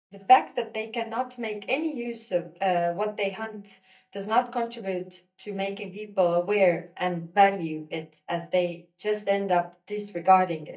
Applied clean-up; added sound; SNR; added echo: neural mask model DeepFilterNet 3.